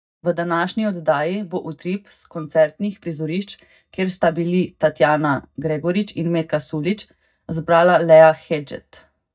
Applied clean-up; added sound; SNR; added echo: neural mask model DeepFilterNet 3.